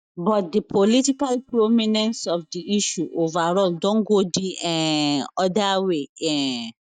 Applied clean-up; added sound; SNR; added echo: neural mask model DeepFilterNet 3.